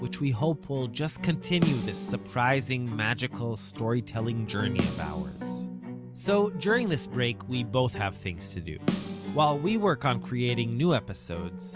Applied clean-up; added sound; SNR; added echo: none; Snare drum; 8 dB; none.